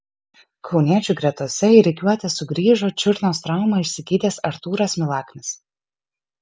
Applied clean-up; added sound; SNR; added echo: none; none; none; none.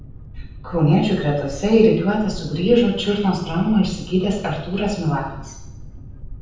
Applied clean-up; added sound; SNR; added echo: none; Boat, Water vehicle; 15 dB; reverberation time 0.9 s.